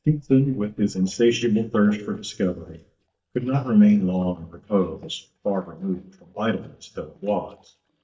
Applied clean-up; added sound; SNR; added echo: neural mask model DeepFilterNet 3.